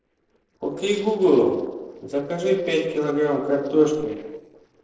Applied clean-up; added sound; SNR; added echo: neural separator model SepFormer DNS4.